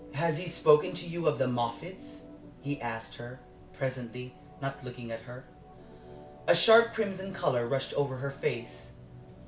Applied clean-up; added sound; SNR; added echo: none; Organ; 19 dB; none.